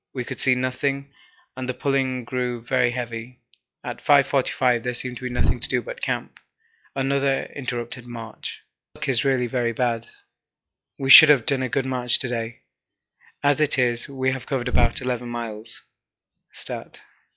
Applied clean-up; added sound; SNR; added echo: classical method log-MMSE.